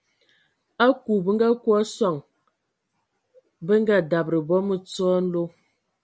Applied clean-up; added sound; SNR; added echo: none; none; none; none.